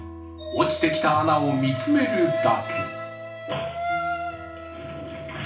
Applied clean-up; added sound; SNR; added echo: none; none; none; reverberation time 0.4 s.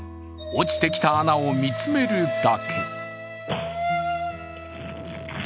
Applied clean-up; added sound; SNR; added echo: none; none; none; none.